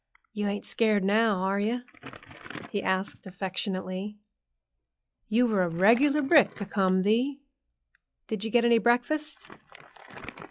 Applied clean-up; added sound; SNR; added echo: classical method log-MMSE.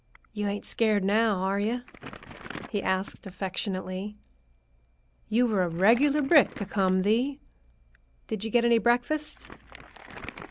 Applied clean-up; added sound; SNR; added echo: none; Crumpling, crinkling; 19 dB; none.